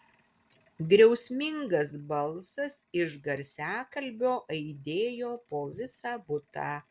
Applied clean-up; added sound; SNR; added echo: none; none; none; none.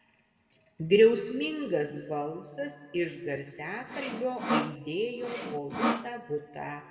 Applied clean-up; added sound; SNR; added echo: none; Sawing; 2 dB; reverberation time 1.5 s.